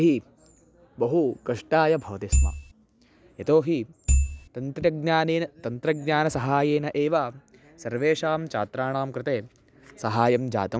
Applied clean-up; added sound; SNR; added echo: none; Marimba, xylophone / Wood; -4 dB; none.